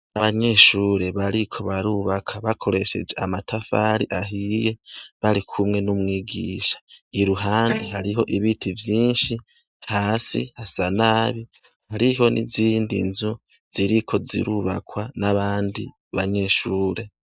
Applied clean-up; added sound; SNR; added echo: neural mask model DeepFilterNet 3.